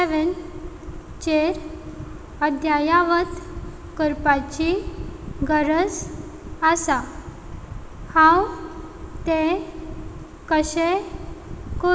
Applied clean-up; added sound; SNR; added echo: none; none; none; none.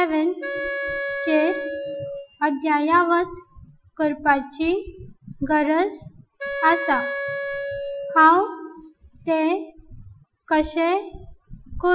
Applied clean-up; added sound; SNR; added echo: classical method Wiener filter.